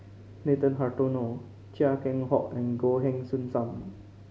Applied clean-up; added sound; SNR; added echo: none; none; none; none.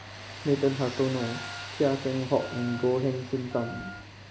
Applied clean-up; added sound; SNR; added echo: none; Tools + Wind instrument, woodwind instrument; 12 dB; none.